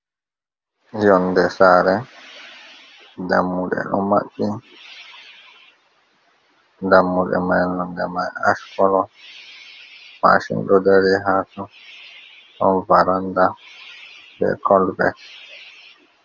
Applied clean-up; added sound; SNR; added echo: none; none; none; none.